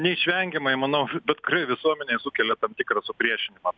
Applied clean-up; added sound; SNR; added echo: none; none; none; none.